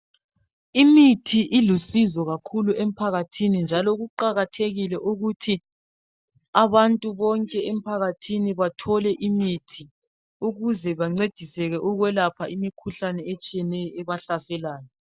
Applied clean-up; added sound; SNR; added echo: none; none; none; none.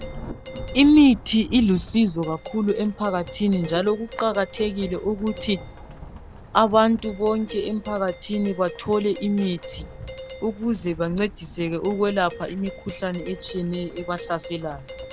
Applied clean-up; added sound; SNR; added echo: none; Rain / Thunderstorm + Doorbell; 15 dB; none.